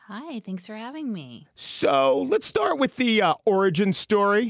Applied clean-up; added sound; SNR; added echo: none; none; none; none.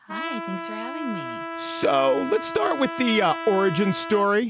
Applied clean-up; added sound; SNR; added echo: none; Trumpet; 9 dB; none.